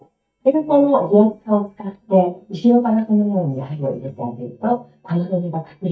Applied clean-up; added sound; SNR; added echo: neural mask model DeepFilterNet 3.